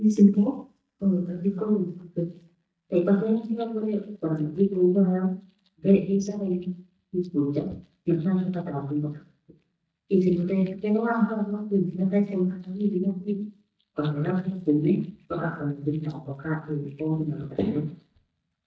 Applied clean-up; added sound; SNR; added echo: neural mask model DeepFilterNet 3.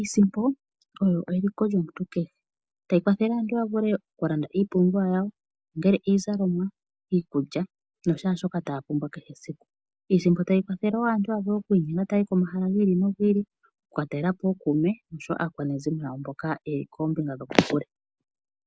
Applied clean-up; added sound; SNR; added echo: none; none; none; none.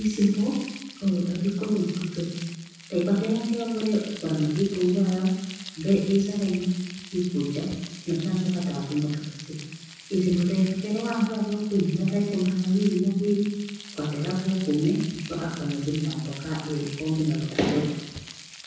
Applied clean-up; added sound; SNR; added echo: none; Frying (food); 17 dB; reverberation time 1.1 s.